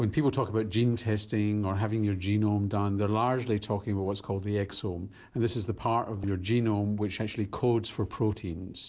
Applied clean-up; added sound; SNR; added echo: neural separator model SepFormer DNS4.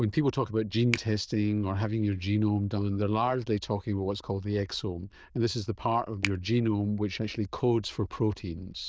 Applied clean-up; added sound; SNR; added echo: neural diffusion model UNIVERSE++.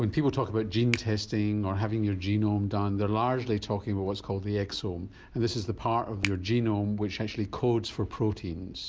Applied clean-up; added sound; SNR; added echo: none; Finger snapping; 15 dB; none.